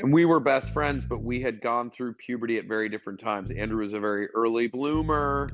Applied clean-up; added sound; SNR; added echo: none; none; none; none.